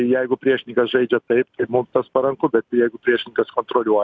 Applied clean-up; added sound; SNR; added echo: none; none; none; none.